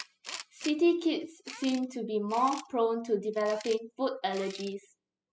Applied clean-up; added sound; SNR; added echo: classical method spectral subtraction.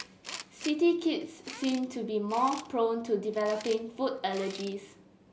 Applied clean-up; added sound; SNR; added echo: none; Tools; 17 dB; none.